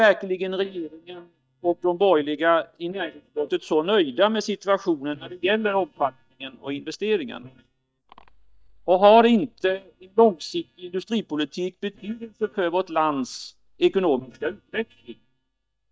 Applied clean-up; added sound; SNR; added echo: neural mask model DeepFilterNet 3.